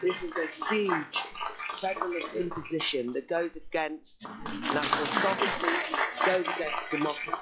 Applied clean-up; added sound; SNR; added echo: classical method log-MMSE.